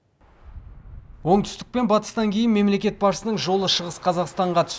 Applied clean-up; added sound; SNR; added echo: none; none; none; none.